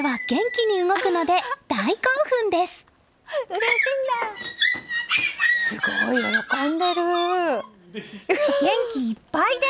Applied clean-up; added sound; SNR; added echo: none; none; none; none.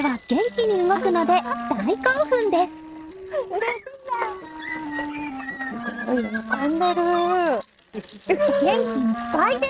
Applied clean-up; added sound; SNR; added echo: neural mask model RNNoise.